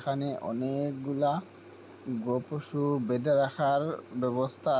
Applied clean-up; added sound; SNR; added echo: none; none; none; none.